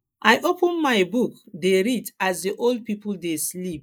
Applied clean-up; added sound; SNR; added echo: neural mask model Resemble Enhance denoiser.